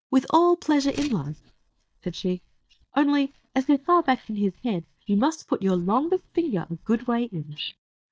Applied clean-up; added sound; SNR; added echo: neural mask model DeepFilterNet 3.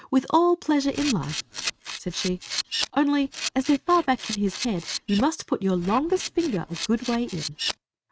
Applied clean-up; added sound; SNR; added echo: neural mask model RNNoise.